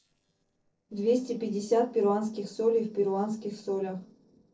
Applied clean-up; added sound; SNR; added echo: neural separator model SepFormer DNS4.